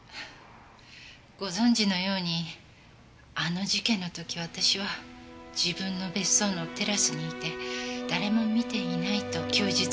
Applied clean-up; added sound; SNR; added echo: none; none; none; none.